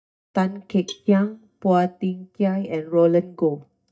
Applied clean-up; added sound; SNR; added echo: neural mask model DeepFilterNet 3.